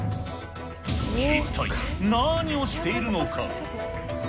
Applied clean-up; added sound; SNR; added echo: none; Sliding door; 12 dB; none.